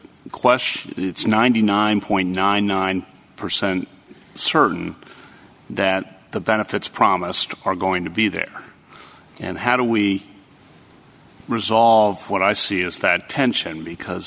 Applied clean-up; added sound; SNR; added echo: none; none; none; none.